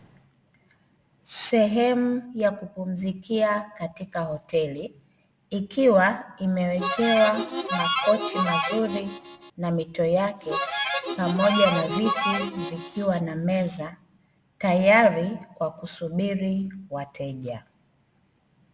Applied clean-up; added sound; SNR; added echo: none; Harmonica; 2 dB; none.